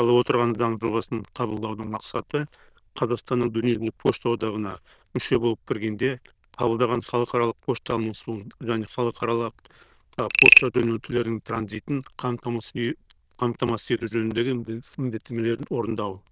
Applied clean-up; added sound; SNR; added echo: neural diffusion model UNIVERSE++.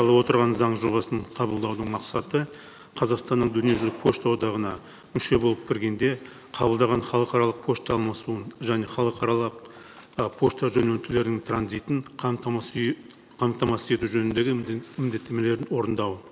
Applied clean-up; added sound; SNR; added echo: none; none; none; none.